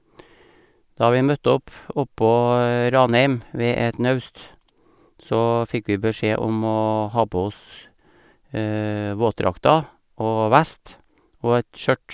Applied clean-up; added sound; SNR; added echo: none; none; none; none.